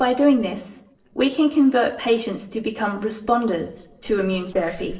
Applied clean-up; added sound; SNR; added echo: neural separator model SepFormer DNS4.